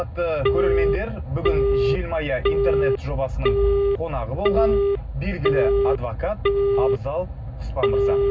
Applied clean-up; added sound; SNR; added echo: none; Telephone; -3 dB; reverberation time 0.4 s.